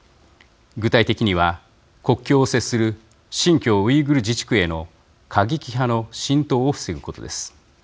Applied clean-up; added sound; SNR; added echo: none; none; none; none.